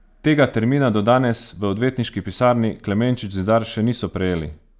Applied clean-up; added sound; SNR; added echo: none; none; none; none.